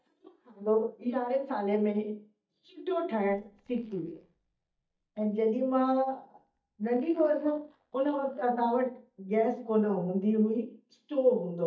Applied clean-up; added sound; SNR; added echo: neural mask model DeepFilterNet 3.